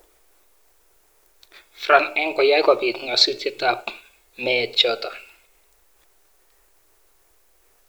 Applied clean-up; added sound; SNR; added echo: none; none; none; none.